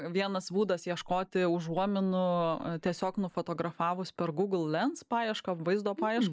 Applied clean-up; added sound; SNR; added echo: neural mask model Resemble Enhance denoiser.